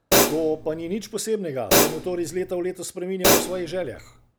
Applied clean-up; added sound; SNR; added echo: none; Hi-hat; -5 dB; none.